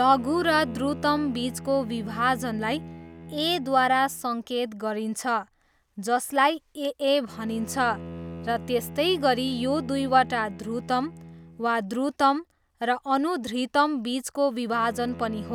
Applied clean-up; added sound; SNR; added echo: none; Bowed string instrument; 15 dB; none.